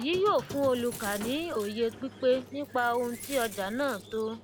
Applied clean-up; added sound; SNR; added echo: none; Glass + Squeak; 14 dB; none.